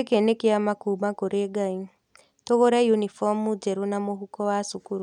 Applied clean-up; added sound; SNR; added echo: none; none; none; none.